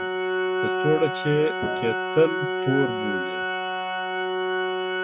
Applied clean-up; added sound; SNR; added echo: none; Organ; -1 dB; none.